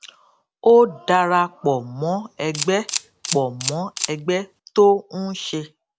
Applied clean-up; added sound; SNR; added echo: none; Camera; 10 dB; none.